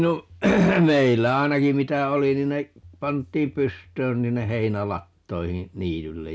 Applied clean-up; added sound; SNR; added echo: none; none; none; none.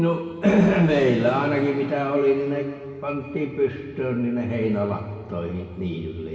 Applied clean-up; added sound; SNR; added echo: none; none; none; reverberation time 1.9 s.